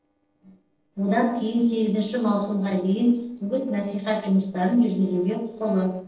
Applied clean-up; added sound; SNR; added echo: neural separator model SepFormer DNS4.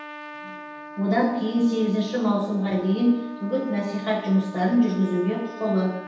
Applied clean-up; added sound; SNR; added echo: none; Trumpet; 15 dB; reverberation time 0.9 s.